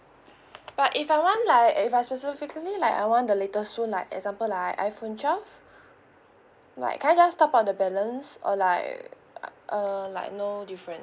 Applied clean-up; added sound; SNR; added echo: none; none; none; none.